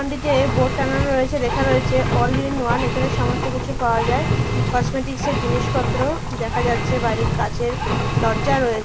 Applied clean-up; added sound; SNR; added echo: none; Engine; -1 dB; none.